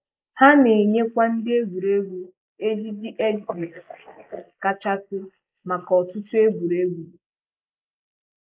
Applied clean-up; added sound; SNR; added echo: neural mask model Resemble Enhance denoiser.